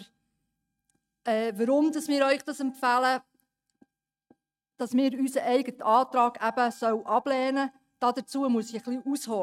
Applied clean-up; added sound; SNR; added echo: neural mask model RNNoise.